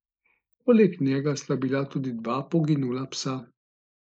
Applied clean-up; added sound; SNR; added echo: neural mask model Resemble Enhance denoiser.